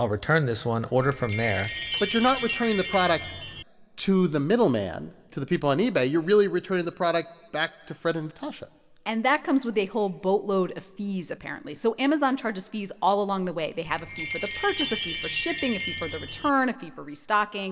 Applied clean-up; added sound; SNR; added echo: none; Chime; 4 dB; reverberation time 1.3 s.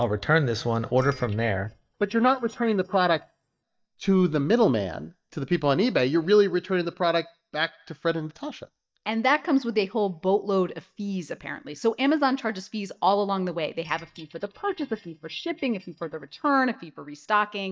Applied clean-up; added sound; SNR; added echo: neural mask model DeepFilterNet 3.